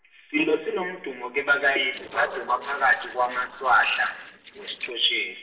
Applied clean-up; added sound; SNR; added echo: neural separator model SepFormer DNS4.